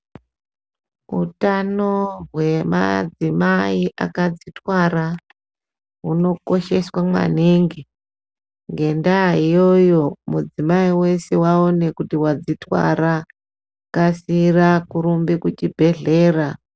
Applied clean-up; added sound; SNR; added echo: none; none; none; none.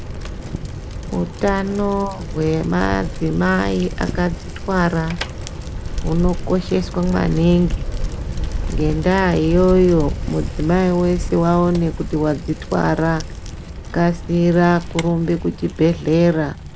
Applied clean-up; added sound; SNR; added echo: none; Bicycle; 7 dB; none.